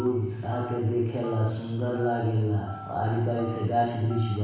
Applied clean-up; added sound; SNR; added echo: none; Telephone; 19 dB; reverberation time 1.1 s.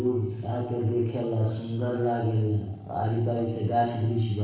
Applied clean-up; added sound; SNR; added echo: neural separator model SepFormer DNS4.